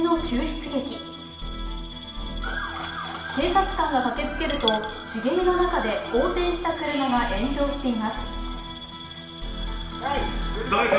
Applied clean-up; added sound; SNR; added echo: none; Coin (dropping) / Glass; 14 dB; reverberation time 1.0 s.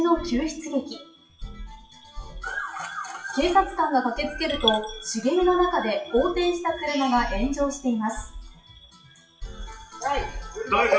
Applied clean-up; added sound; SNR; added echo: classical method WPE with log-MMSE.